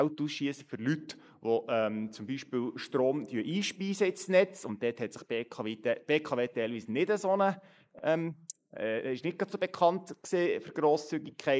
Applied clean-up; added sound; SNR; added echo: neural mask model Resemble Enhance denoiser.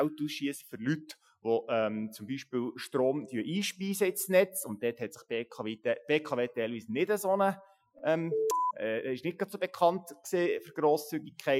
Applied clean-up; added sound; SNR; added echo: classical method Wiener filter.